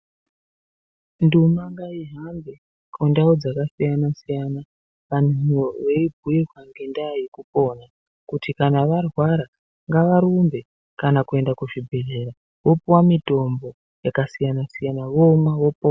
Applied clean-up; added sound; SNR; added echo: none; none; none; none.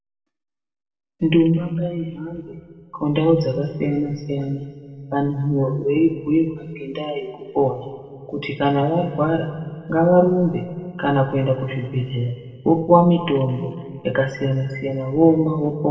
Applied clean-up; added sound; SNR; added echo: none; none; none; reverberation time 1.7 s.